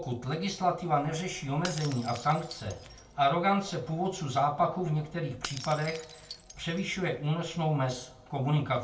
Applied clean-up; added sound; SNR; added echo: none; Shatter / Crushing; 17 dB; reverberation time 0.3 s.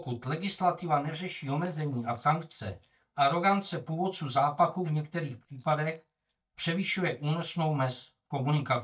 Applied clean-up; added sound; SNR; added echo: neural mask model DeepFilterNet 3.